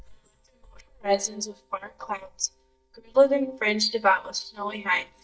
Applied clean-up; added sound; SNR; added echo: neural mask model DeepFilterNet 3.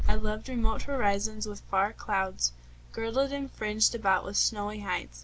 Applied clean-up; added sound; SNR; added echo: none; none; none; none.